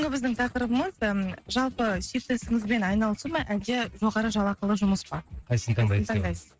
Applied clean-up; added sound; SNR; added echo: neural mask model RNNoise.